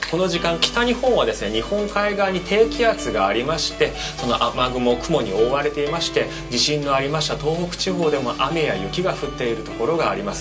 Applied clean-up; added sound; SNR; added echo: none; Marimba, xylophone; 20 dB; reverberation time 0.2 s.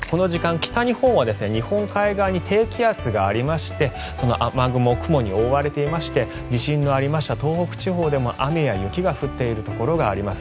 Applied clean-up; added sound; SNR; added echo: none; none; none; none.